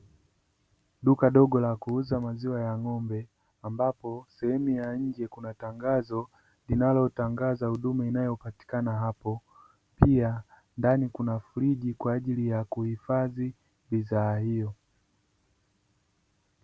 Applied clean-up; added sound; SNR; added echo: none; none; none; none.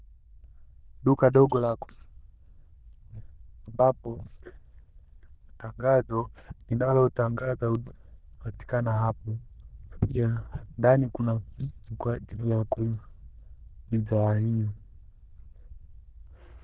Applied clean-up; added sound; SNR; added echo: neural diffusion model UNIVERSE++.